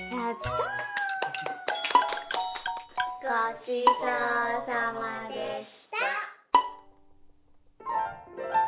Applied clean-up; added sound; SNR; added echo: none; Bowed string instrument; 0 dB; none.